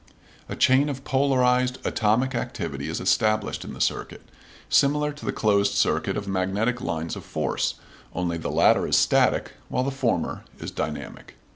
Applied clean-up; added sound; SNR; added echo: none; none; none; none.